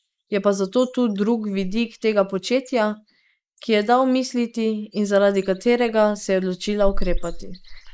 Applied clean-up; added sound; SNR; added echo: neural mask model Resemble Enhance denoiser.